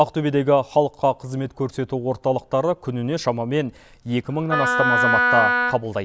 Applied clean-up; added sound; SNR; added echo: none; Wind instrument, woodwind instrument; -2 dB; none.